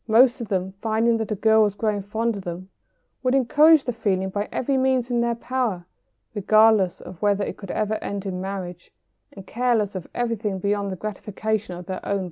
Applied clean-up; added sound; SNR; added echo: none; none; none; none.